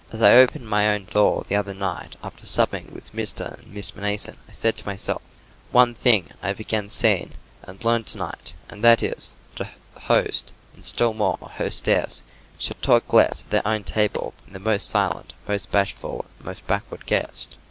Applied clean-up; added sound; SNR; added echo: none; none; none; none.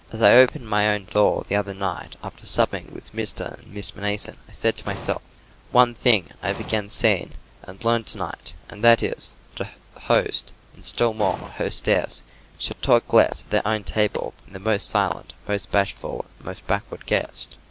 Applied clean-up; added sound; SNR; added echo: none; Explosion; 11 dB; none.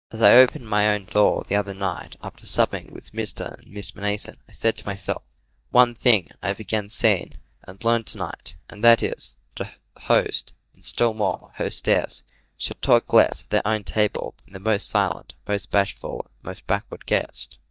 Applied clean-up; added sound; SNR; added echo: neural mask model DeepFilterNet 3.